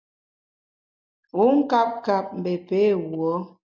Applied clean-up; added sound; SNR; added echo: none; none; none; none.